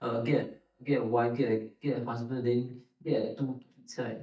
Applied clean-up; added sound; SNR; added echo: neural mask model DeepFilterNet 3.